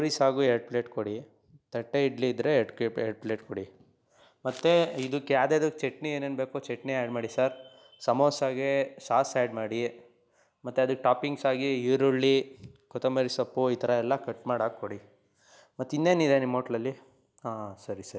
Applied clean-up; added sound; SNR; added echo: none; none; none; none.